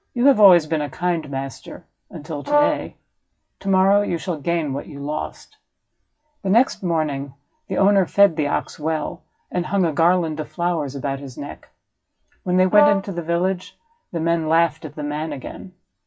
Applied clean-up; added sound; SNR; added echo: classical method WPE with log-MMSE.